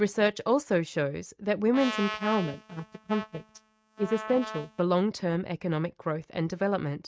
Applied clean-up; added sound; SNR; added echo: neural mask model RNNoise.